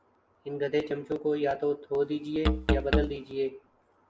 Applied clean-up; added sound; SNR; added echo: none; Musical instrument; -2 dB; none.